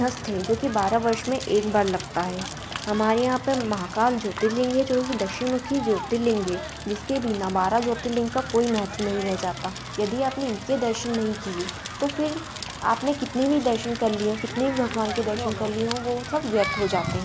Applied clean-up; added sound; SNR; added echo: none; Crackle; 9 dB; none.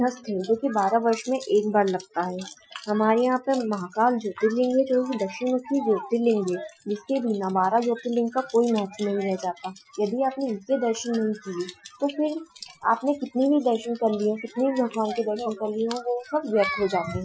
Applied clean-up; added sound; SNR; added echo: classical method Wiener filter.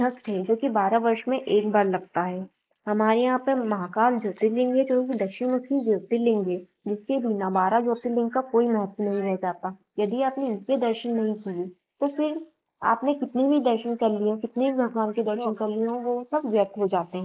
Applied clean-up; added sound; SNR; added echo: neural mask model Resemble Enhance denoiser.